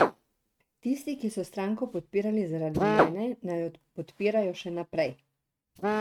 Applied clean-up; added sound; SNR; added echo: neural mask model RNNoise.